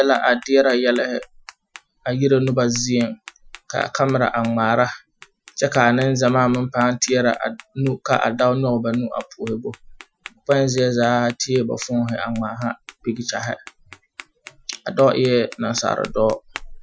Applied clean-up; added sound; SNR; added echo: classical method Wiener filter.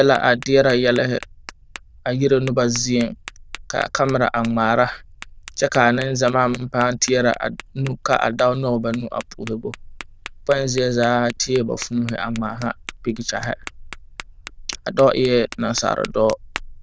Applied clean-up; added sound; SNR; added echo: neural diffusion model UNIVERSE++.